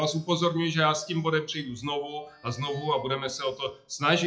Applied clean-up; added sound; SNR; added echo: classical method WPE with log-MMSE.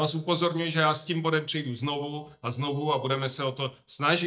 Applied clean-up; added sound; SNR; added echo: neural mask model DeepFilterNet 3.